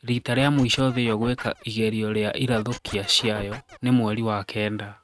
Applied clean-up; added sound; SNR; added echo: neural mask model RNNoise.